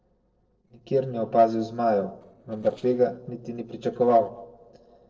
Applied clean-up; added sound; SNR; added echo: neural separator model SepFormer DNS4.